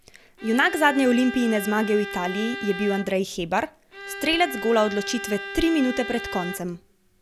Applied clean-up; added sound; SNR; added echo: none; Bowed string instrument; 10 dB; none.